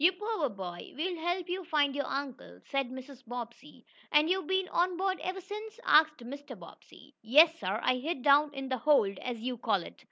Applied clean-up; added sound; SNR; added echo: none; none; none; none.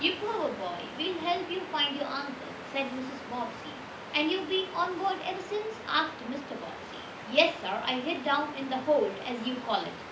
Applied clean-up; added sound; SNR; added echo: none; Waves, surf; 11 dB; reverberation time 0.4 s.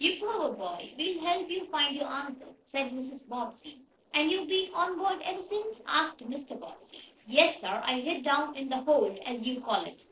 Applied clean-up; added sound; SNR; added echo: neural separator model SepFormer DNS4.